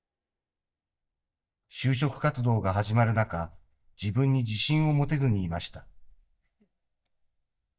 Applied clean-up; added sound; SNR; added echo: neural mask model DeepFilterNet 3.